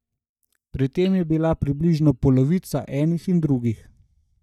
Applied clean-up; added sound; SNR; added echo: neural mask model DeepFilterNet 3.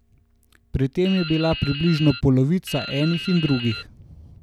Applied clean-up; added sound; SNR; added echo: none; Drip; 12 dB; none.